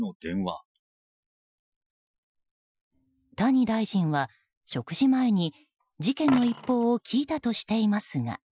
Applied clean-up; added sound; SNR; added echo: classical method Wiener filter.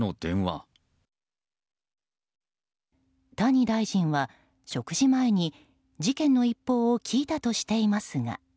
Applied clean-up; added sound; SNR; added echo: none; none; none; none.